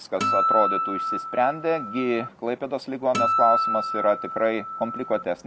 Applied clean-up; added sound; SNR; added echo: none; Acoustic guitar; 0 dB; none.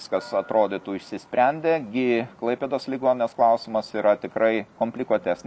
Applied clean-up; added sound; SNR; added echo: none; none; none; none.